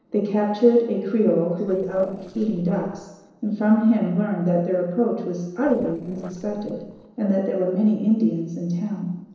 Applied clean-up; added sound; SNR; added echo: neural separator model SepFormer DNS4.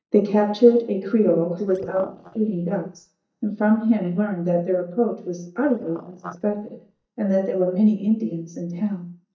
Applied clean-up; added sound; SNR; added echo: neural mask model DeepFilterNet 3.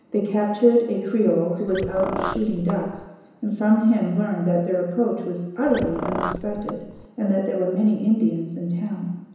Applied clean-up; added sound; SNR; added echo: none; Car; 8 dB; reverberation time 1.0 s.